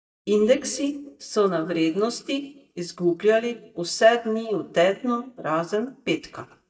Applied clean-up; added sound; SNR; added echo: neural mask model DeepFilterNet 3.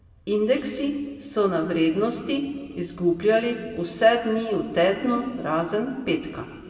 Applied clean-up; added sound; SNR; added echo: none; Tambourine; 16 dB; reverberation time 1.9 s.